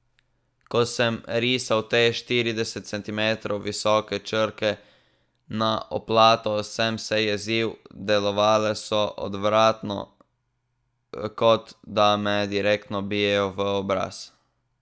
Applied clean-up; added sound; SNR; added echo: none; none; none; none.